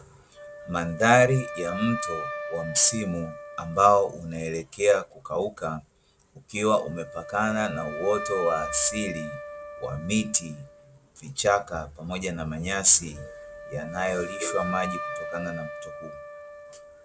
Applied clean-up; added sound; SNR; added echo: none; Wind instrument, woodwind instrument; 11 dB; none.